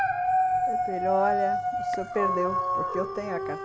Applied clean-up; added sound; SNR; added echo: none; Dog; -4 dB; none.